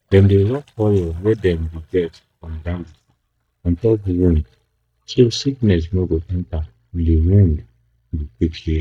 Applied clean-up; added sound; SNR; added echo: neural mask model DeepFilterNet 3.